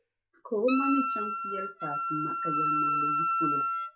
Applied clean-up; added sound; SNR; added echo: none; Wind instrument, woodwind instrument; -3 dB; reverberation time 0.3 s.